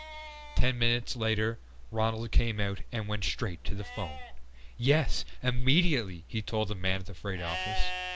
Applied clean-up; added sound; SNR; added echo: none; Livestock, farm animals, working animals; 17 dB; none.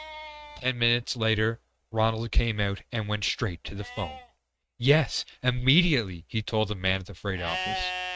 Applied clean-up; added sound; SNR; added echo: neural mask model RNNoise.